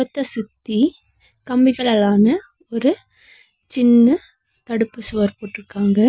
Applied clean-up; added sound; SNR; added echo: none; none; none; none.